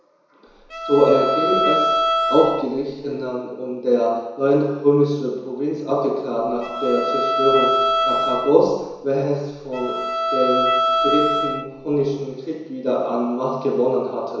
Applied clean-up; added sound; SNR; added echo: none; Bowed string instrument; 1 dB; reverberation time 1.0 s.